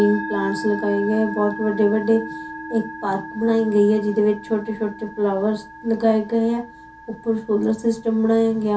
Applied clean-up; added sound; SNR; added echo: none; Musical instrument; 12 dB; reverberation time 0.3 s.